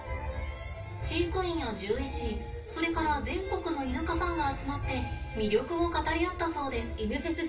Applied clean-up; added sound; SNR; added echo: none; Alarm; 18 dB; reverberation time 0.3 s.